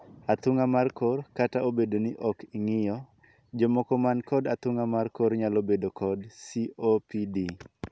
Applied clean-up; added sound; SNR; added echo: none; none; none; none.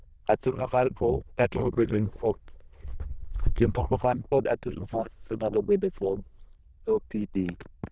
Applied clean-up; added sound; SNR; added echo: neural diffusion model UNIVERSE++.